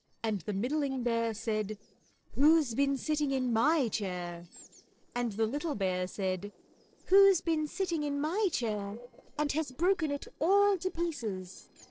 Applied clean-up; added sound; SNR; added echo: neural separator model SepFormer DNS4.